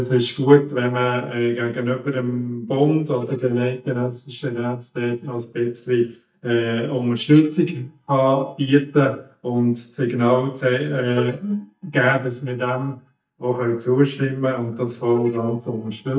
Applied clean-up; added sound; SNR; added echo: neural mask model DeepFilterNet 3.